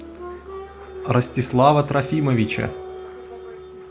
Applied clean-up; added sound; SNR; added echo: none; Applause; 13 dB; none.